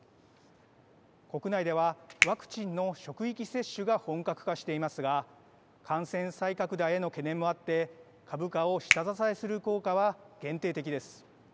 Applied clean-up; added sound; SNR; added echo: none; Finger snapping; 3 dB; none.